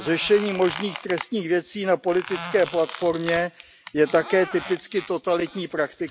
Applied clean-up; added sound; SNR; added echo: none; Squeak; 13 dB; none.